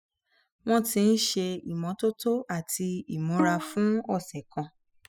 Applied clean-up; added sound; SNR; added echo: classical method spectral subtraction.